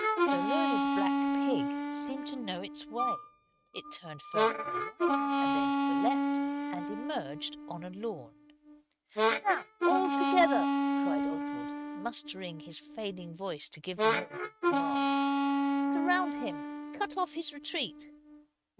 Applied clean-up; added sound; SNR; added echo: neural mask model RNNoise.